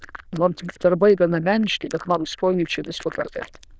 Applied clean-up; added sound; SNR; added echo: neural diffusion model UNIVERSE++.